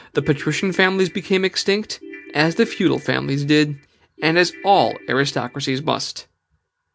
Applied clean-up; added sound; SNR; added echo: none; Ringtone / Keyboard (musical); 19 dB; none.